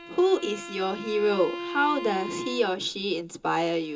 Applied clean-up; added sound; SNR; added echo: none; Bowed string instrument; 11 dB; reverberation time 0.2 s.